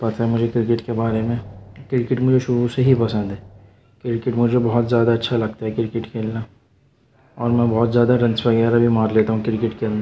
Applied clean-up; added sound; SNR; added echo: none; Drum; 19 dB; none.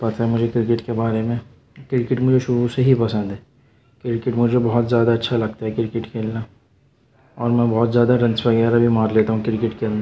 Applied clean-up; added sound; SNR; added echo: none; none; none; none.